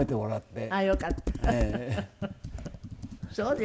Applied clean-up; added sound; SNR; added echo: none; Computer keyboard; 4 dB; none.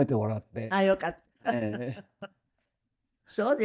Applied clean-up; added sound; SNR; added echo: neural mask model DeepFilterNet 3.